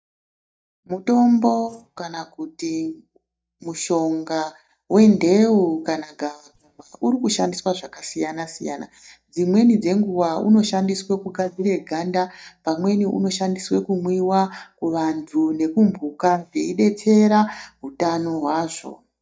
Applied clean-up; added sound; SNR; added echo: neural mask model DeepFilterNet 3.